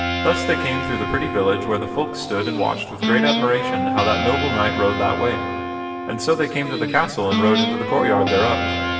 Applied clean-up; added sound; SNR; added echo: none; Guitar; 2 dB; reverberation time 2.6 s.